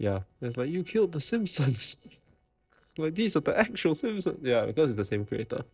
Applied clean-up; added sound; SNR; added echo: neural separator model SepFormer DNS4.